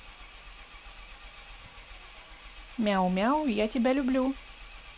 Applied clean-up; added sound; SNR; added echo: none; Engine; 16 dB; none.